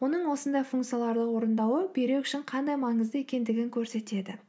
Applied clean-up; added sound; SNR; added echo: none; none; none; none.